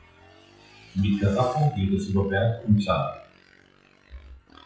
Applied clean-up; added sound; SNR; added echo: classical method WPE with log-MMSE.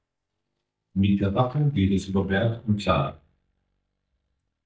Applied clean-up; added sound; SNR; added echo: neural mask model DeepFilterNet 3.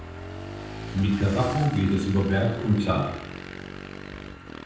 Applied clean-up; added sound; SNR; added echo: none; Motorcycle / Engine; 11 dB; reverberation time 0.9 s.